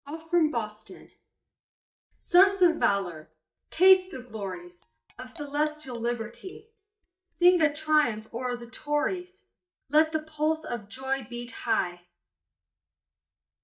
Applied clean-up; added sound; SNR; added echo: neural mask model DeepFilterNet 3.